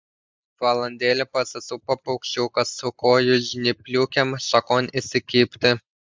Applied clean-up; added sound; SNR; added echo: neural mask model Resemble Enhance denoiser.